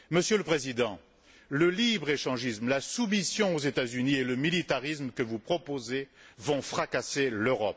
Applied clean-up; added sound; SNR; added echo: none; none; none; none.